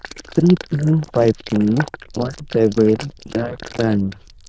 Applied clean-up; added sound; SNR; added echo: neural diffusion model UNIVERSE++.